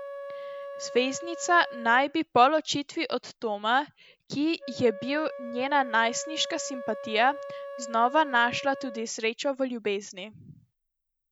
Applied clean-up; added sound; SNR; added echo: none; Wind instrument, woodwind instrument; 13 dB; none.